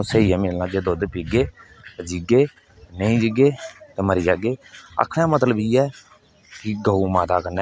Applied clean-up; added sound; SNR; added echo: none; none; none; none.